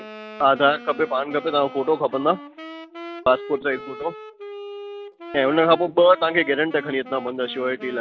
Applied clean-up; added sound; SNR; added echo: none; Wind instrument, woodwind instrument; 15 dB; none.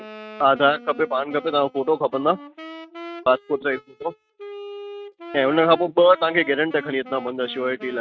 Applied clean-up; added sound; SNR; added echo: neural mask model RNNoise.